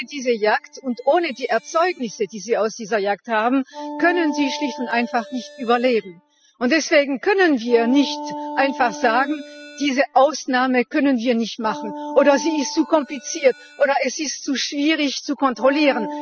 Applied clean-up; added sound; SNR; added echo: classical method spectral subtraction.